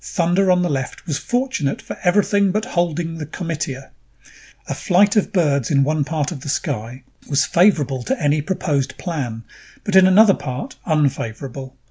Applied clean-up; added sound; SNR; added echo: none; none; none; none.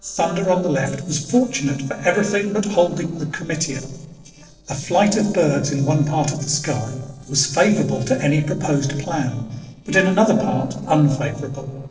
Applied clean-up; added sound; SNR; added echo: neural separator model SepFormer DNS4.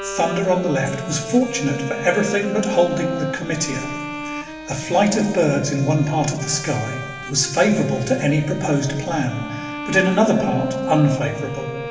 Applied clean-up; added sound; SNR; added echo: none; Bowed string instrument; 9 dB; reverberation time 1.9 s.